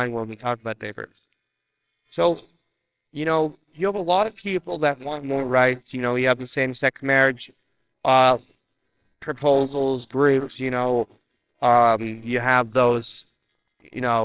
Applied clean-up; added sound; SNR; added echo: neural separator model SepFormer WHAMR!.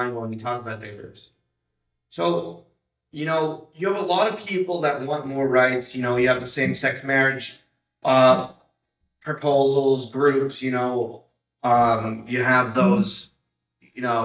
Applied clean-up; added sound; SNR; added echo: neural mask model DeepFilterNet 3.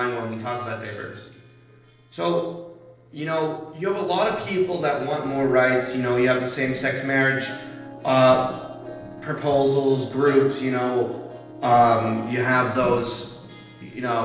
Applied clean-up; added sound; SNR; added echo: neural separator model SepFormer DNS4.